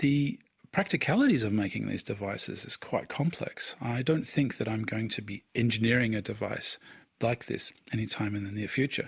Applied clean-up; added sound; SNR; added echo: none; none; none; none.